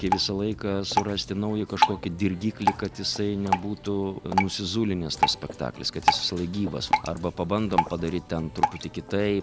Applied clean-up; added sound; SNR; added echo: none; Drip; 2 dB; none.